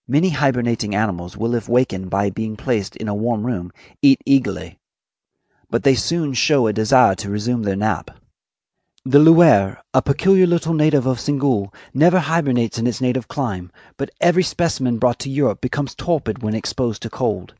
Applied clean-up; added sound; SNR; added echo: none; none; none; none.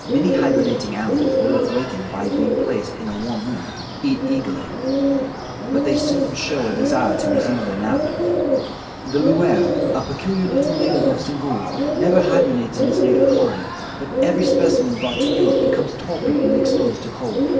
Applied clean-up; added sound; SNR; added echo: none; Bird; -4 dB; reverberation time 2.3 s.